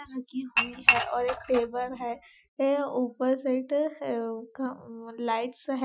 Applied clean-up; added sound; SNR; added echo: classical method Wiener filter.